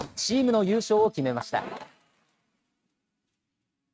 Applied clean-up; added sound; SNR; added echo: neural mask model RNNoise.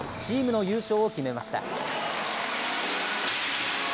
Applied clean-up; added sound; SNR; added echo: none; Wind instrument, woodwind instrument; 18 dB; none.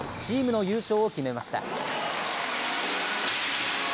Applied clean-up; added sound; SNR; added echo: none; none; none; none.